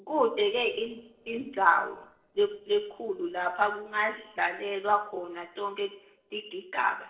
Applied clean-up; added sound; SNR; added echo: neural separator model SepFormer DNS4.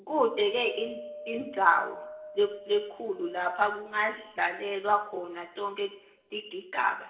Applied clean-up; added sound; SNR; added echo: none; Wind; 18 dB; reverberation time 1.0 s.